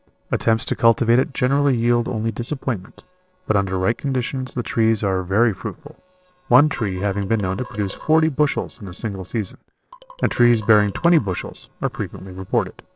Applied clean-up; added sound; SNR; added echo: neural separator model SepFormer DNS4.